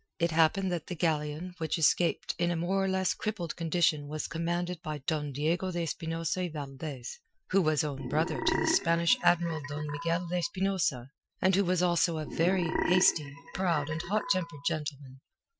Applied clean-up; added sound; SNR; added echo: classical method Wiener filter.